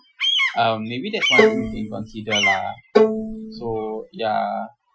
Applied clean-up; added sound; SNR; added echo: classical method Wiener filter.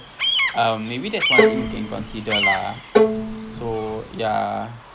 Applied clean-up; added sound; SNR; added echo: none; Bird vocalization, bird call, bird song + Bowed string instrument; -4 dB; none.